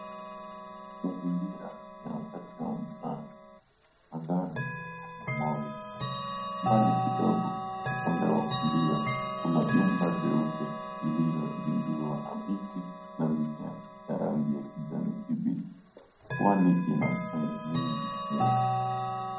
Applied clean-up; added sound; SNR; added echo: none; Chime / Clock; 4 dB; reverberation time 0.5 s.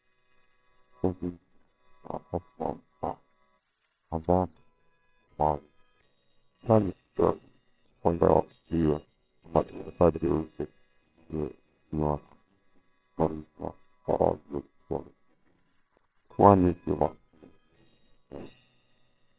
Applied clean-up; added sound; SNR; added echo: neural separator model SepFormer WHAMR!.